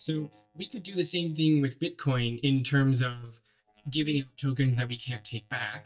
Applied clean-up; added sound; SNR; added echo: neural mask model DeepFilterNet 3.